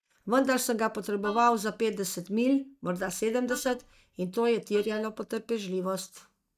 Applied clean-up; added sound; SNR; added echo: neural mask model DeepFilterNet 3.